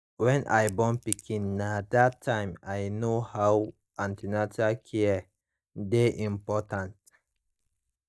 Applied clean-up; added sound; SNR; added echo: neural mask model DeepFilterNet 3.